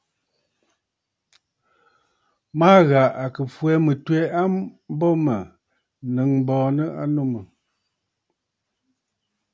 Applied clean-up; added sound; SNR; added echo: none; none; none; none.